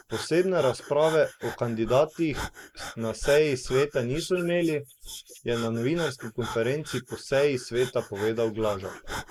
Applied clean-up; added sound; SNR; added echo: neural mask model Resemble Enhance denoiser.